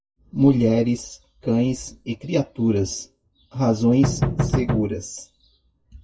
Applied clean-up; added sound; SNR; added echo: classical method WPE with log-MMSE.